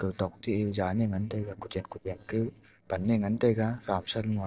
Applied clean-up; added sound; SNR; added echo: neural separator model SepFormer DNS4.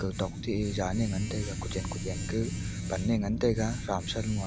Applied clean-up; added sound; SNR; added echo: none; Domestic sounds, home sounds + Wind; 3 dB; none.